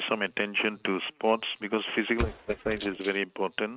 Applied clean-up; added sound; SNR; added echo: neural mask model RNNoise.